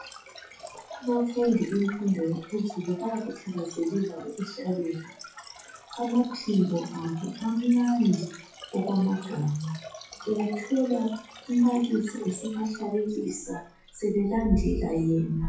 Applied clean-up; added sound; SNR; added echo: classical method WPE with log-MMSE.